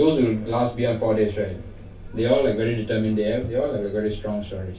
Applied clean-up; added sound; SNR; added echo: none; Chatter; 18 dB; reverberation time 0.1 s.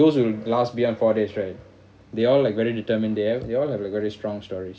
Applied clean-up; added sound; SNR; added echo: none; none; none; none.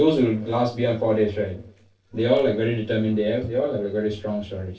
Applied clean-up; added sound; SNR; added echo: neural separator model SepFormer DNS4.